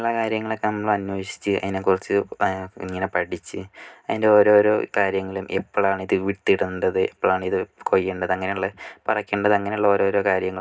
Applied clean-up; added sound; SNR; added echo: none; none; none; reverberation time 0.3 s.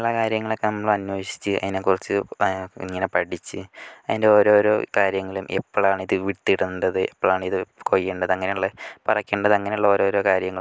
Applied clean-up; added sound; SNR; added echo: none; none; none; none.